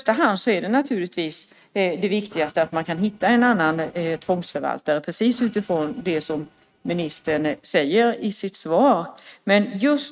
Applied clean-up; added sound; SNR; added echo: neural mask model RNNoise.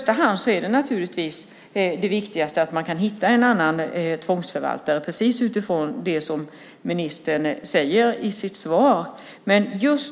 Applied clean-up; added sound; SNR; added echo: none; none; none; none.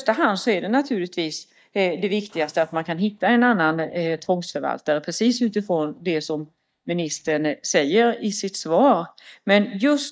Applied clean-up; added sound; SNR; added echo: neural mask model DeepFilterNet 3.